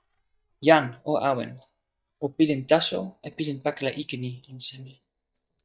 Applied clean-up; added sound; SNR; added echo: neural mask model DeepFilterNet 3.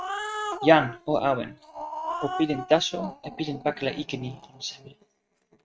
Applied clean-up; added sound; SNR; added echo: neural mask model RNNoise.